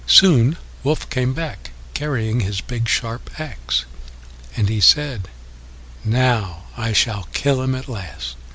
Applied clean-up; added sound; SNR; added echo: none; none; none; none.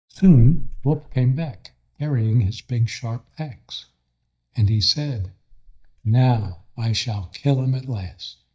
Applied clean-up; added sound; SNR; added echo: neural mask model DeepFilterNet 3.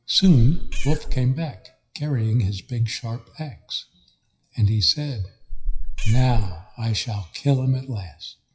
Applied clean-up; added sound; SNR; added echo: classical method WPE with log-MMSE.